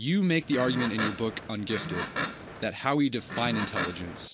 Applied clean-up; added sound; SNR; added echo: none; Livestock, farm animals, working animals; 5 dB; none.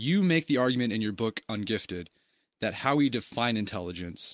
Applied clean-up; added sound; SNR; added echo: none; none; none; none.